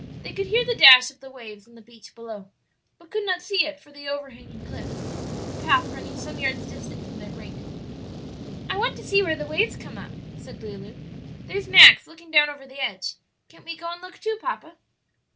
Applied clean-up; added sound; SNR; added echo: none; Fire; 12 dB; none.